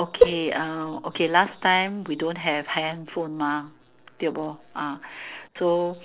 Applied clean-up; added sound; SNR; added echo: neural separator model SepFormer DNS4.